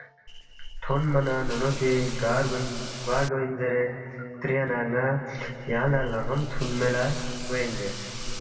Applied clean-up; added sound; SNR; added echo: none; Hiss / Insect; 6 dB; reverberation time 2.4 s.